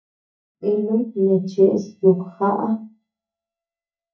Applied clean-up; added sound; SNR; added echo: neural mask model DeepFilterNet 3.